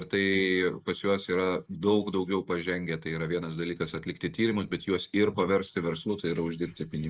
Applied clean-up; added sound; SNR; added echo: neural mask model Resemble Enhance denoiser.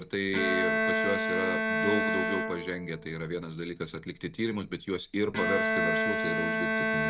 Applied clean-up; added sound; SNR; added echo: none; Bowed string instrument; -3 dB; none.